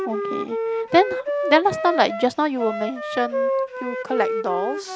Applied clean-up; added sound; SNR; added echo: none; Wind instrument, woodwind instrument; 3 dB; none.